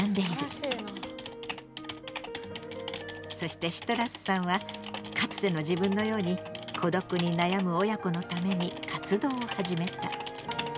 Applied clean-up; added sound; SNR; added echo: none; Typing; 11 dB; none.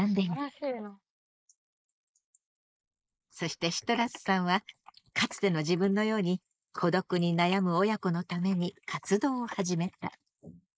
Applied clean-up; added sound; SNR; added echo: neural mask model Resemble Enhance denoiser.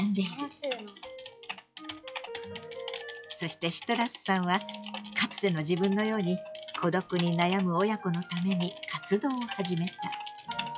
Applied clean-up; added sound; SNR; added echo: classical method log-MMSE.